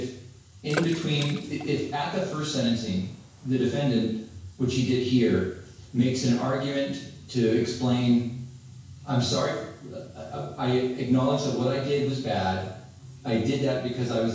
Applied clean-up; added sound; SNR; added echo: none; Water / Splash, splatter; 13 dB; reverberation time 0.6 s.